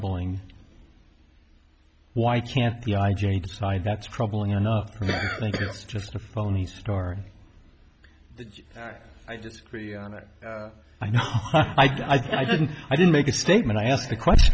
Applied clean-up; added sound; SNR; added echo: none; none; none; none.